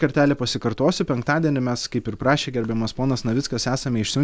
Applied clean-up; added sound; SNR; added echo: none; none; none; none.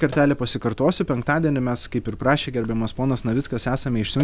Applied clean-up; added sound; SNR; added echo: none; Sink (filling or washing); 17 dB; none.